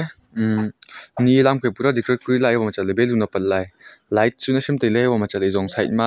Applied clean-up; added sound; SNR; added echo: none; none; none; none.